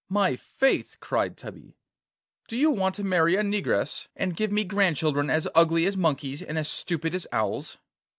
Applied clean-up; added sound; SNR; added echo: none; none; none; none.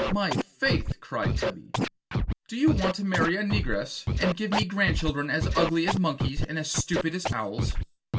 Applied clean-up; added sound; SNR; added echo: none; Scratching (performance technique); 1 dB; reverberation time 0.2 s.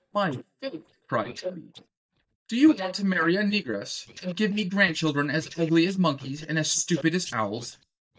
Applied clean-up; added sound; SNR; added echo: neural mask model DeepFilterNet 3.